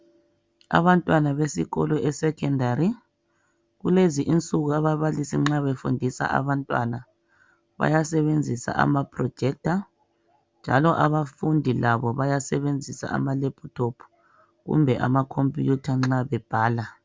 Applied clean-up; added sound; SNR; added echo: none; none; none; none.